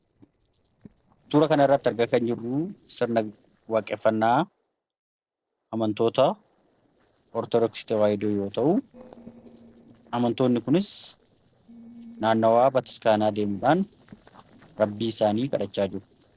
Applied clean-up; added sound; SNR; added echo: neural separator model SepFormer DNS4.